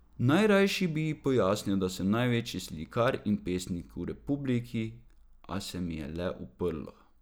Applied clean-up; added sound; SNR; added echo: none; none; none; none.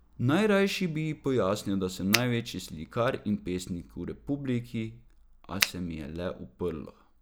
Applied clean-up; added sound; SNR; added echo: none; Finger snapping; -1 dB; none.